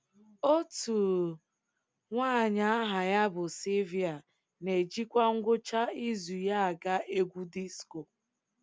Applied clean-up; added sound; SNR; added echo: none; none; none; none.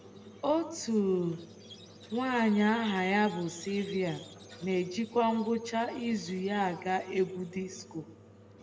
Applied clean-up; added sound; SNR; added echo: none; Squeak; 19 dB; reverberation time 0.9 s.